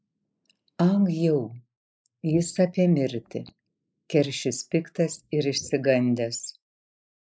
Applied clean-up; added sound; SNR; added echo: neural mask model Resemble Enhance denoiser.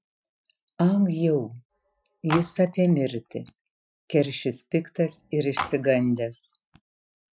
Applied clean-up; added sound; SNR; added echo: classical method Wiener filter.